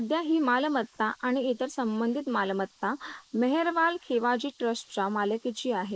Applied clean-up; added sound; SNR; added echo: neural mask model Resemble Enhance denoiser.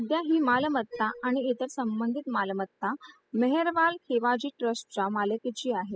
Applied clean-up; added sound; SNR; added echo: classical method spectral subtraction.